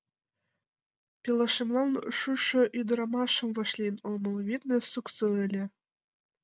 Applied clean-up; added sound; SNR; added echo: none; none; none; none.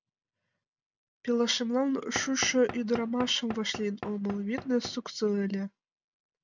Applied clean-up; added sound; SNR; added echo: none; Knock / Wood; 12 dB; none.